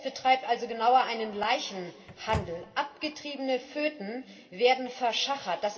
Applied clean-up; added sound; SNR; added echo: none; Microwave oven; 9 dB; reverberation time 2.0 s.